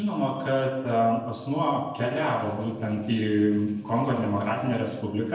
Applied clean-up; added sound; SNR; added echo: neural separator model SepFormer DNS4.